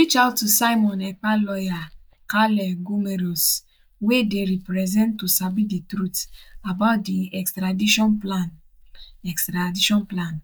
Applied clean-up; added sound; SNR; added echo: neural mask model DeepFilterNet 3.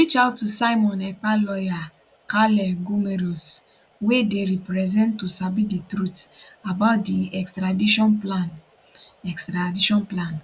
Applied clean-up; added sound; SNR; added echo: none; none; none; none.